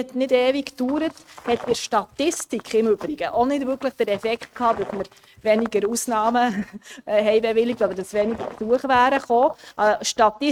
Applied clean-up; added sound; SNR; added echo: neural mask model RNNoise.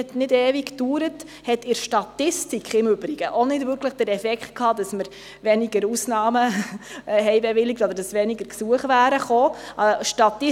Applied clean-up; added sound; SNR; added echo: none; none; none; none.